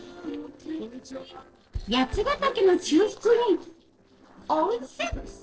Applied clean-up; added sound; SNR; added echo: neural separator model SepFormer DNS4.